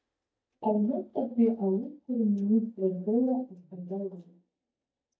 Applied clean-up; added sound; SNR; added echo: neural mask model DeepFilterNet 3.